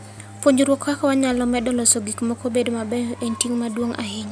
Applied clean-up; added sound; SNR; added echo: none; Keyboard (musical); 19 dB; none.